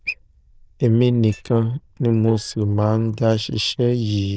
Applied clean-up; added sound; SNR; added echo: neural diffusion model UNIVERSE++.